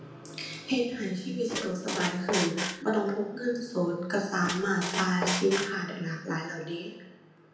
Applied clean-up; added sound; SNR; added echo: none; Squeak; 3 dB; reverberation time 0.9 s.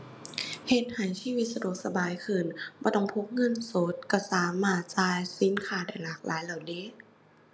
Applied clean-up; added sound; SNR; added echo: none; none; none; none.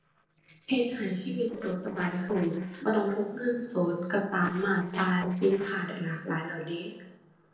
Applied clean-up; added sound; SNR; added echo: neural separator model SepFormer DNS4.